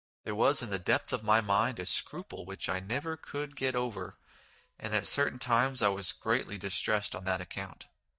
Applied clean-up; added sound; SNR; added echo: neural mask model DeepFilterNet 3.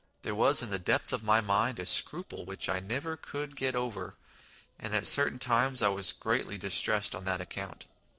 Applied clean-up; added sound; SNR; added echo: neural separator model SepFormer DNS4.